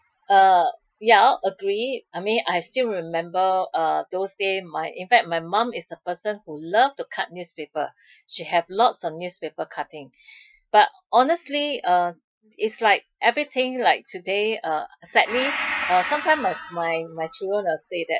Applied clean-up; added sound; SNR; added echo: classical method Wiener filter.